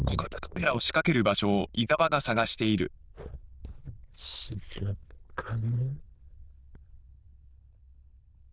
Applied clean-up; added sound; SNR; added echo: neural diffusion model UNIVERSE++.